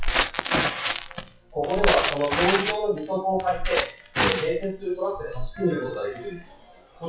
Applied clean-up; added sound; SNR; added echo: classical method WPE with log-MMSE.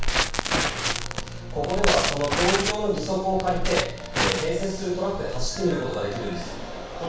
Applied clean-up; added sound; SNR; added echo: none; Crackle; 0 dB; reverberation time 0.7 s.